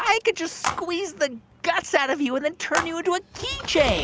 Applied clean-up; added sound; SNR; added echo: none; Telephone; 11 dB; none.